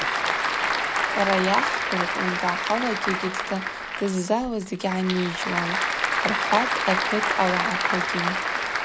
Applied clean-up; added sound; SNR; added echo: none; Applause / Crowd; -2 dB; none.